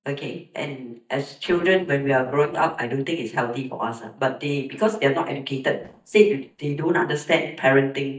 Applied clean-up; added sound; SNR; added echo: neural mask model DeepFilterNet 3.